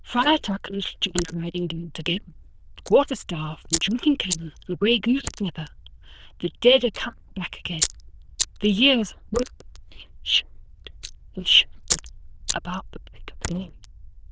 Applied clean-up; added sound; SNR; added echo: neural diffusion model UNIVERSE++.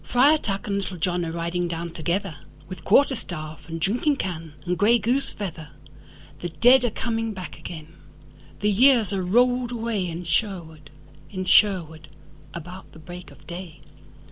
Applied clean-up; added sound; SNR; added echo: none; none; none; none.